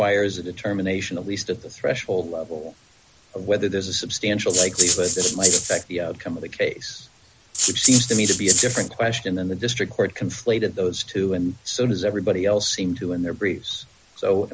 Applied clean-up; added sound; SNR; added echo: none; Rattle (instrument); -3 dB; none.